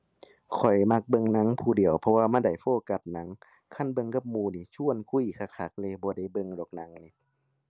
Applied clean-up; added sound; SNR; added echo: none; none; none; none.